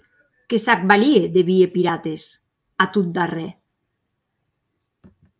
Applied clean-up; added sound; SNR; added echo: none; none; none; none.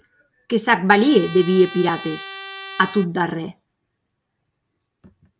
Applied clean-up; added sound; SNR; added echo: none; Trumpet; 14 dB; none.